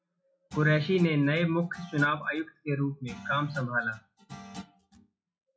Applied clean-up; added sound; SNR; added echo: classical method WPE with log-MMSE.